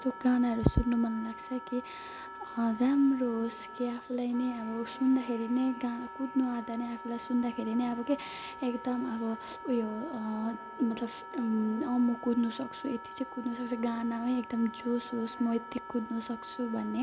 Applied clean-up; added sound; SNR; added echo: none; Wind instrument, woodwind instrument; 13 dB; none.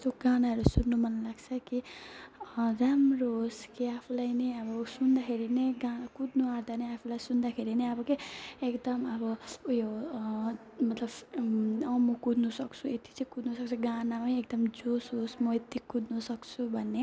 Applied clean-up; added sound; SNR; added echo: none; none; none; none.